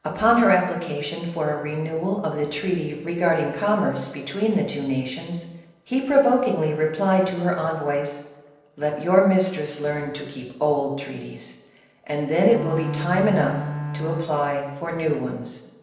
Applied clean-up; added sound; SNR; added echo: neural separator model SepFormer DNS4.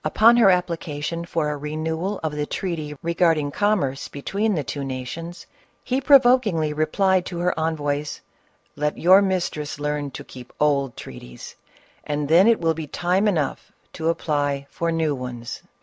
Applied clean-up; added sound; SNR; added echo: none; none; none; none.